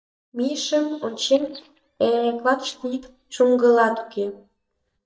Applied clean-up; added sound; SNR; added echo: neural mask model DeepFilterNet 3.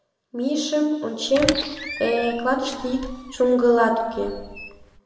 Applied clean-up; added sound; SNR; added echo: none; Squeak; 11 dB; reverberation time 1.2 s.